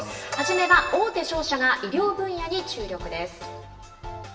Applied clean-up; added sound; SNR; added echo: none; none; none; reverberation time 0.9 s.